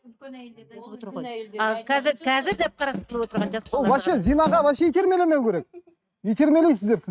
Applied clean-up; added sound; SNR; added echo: neural mask model RNNoise.